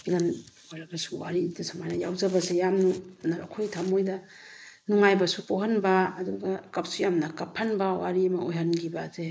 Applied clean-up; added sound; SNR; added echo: neural mask model Resemble Enhance denoiser.